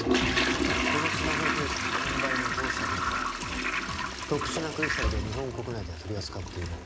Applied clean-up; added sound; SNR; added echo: none; Toilet flush; -5 dB; none.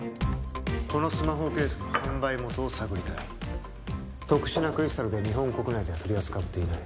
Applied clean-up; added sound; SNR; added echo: none; none; none; none.